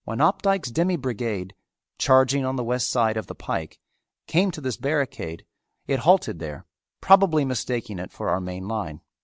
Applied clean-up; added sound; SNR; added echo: none; none; none; none.